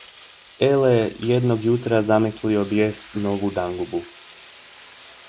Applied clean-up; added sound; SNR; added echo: none; Bathtub (filling or washing); 18 dB; none.